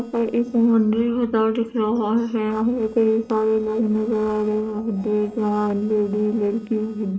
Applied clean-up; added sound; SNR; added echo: neural separator model SepFormer DNS4.